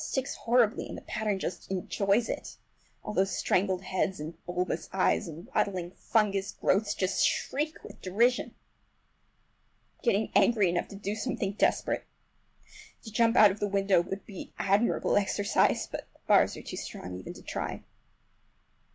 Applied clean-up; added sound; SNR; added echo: none; none; none; none.